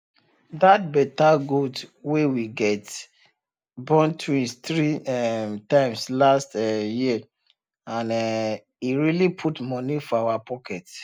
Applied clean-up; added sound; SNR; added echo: none; none; none; none.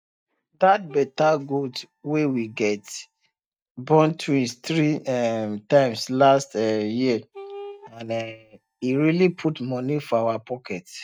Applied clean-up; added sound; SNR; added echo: neural mask model DeepFilterNet 3.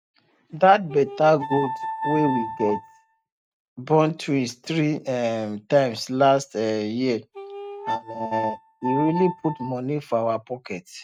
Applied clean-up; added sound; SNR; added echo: neural mask model RNNoise.